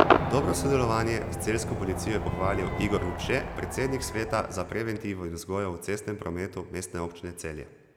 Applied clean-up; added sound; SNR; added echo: none; Crowd / Cheering / Fireworks; 1 dB; none.